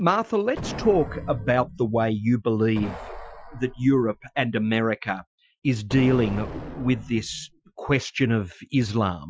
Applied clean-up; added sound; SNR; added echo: classical method Wiener filter.